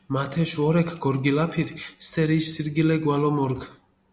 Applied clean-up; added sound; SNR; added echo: none; none; none; none.